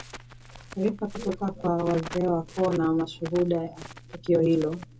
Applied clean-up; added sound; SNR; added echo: none; Crackle; 16 dB; reverberation time 0.2 s.